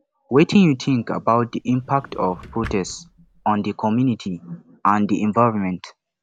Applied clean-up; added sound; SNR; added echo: none; Drawer open or close; 19 dB; none.